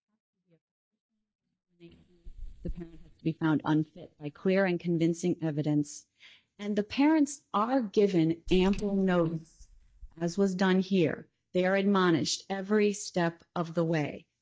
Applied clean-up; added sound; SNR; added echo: neural mask model DeepFilterNet 3.